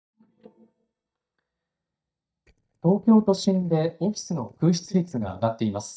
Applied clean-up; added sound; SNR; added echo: neural mask model DeepFilterNet 3.